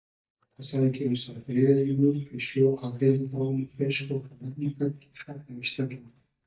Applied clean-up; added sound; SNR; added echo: neural mask model DeepFilterNet 3.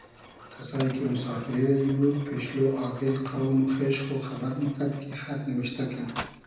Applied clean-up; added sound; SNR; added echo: none; Mechanisms; 16 dB; reverberation time 0.9 s.